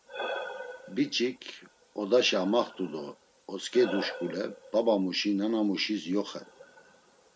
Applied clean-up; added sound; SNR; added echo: none; Breathing; 13 dB; none.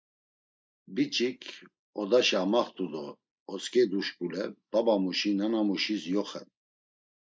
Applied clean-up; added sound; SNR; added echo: neural mask model Resemble Enhance denoiser.